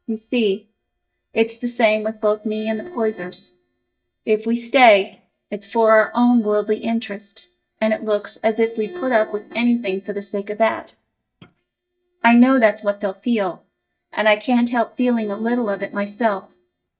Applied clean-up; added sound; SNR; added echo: neural mask model DeepFilterNet 3.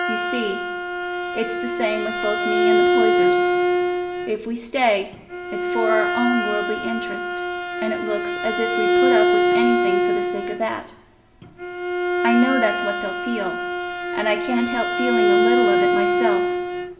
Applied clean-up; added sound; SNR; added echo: none; Bowed string instrument; -4 dB; reverberation time 1.0 s.